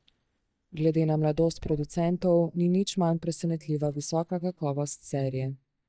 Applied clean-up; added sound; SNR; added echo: neural mask model DeepFilterNet 3.